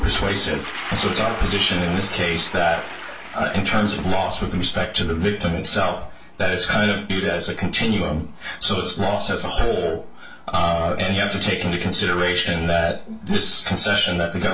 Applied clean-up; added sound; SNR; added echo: none; Toilet flush; 17 dB; reverberation time 0.2 s.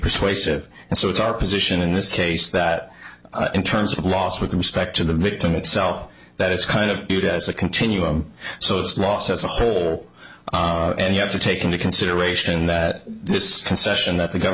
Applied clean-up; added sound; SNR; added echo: none; none; none; none.